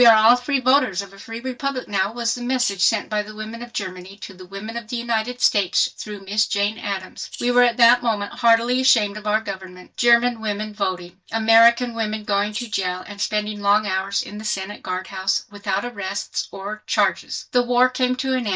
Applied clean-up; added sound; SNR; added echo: neural mask model DeepFilterNet 3.